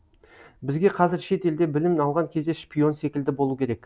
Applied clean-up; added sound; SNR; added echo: none; none; none; none.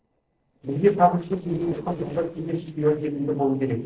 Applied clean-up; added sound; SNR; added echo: neural separator model SepFormer DNS4.